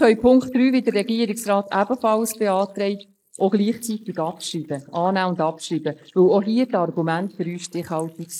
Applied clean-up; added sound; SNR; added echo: neural mask model Resemble Enhance denoiser.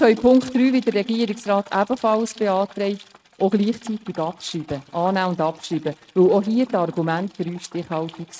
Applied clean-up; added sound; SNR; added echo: neural mask model RNNoise.